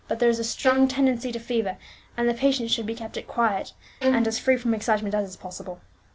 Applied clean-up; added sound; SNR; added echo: none; Bowed string instrument; 4 dB; none.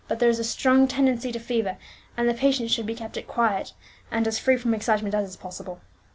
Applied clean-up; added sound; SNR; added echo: none; none; none; none.